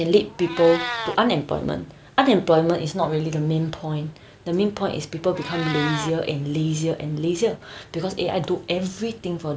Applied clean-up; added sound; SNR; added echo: none; Meow; 14 dB; none.